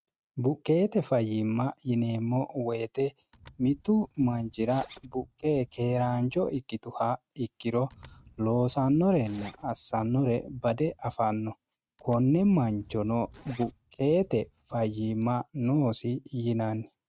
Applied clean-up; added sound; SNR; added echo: neural mask model RNNoise.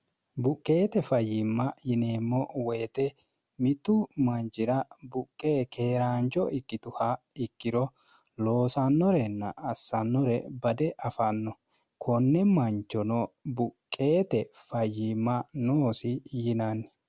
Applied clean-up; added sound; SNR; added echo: none; none; none; none.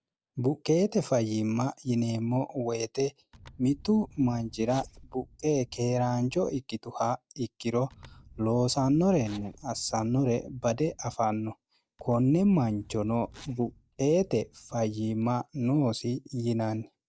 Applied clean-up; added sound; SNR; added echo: neural mask model DeepFilterNet 3.